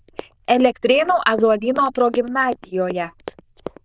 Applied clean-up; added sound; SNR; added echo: neural diffusion model UNIVERSE++.